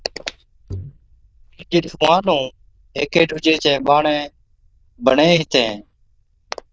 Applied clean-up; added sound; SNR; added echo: neural diffusion model UNIVERSE++.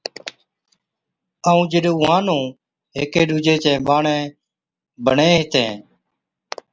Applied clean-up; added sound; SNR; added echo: none; none; none; none.